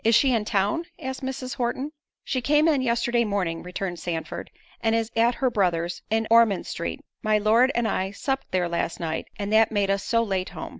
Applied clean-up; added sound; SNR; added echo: none; none; none; none.